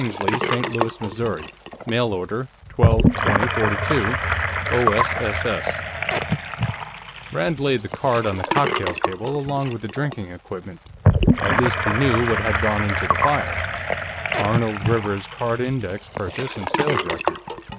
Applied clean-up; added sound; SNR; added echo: none; Sink (filling or washing) / Gurgling; -2 dB; none.